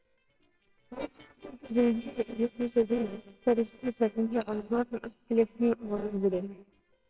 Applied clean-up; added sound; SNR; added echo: neural separator model SepFormer WHAMR!.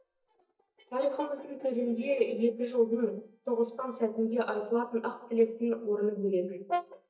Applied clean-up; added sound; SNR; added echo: neural mask model DeepFilterNet 3.